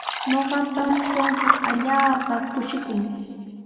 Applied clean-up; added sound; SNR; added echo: none; Liquid; 4 dB; reverberation time 2.2 s.